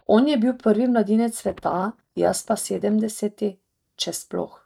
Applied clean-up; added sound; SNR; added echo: neural mask model DeepFilterNet 3.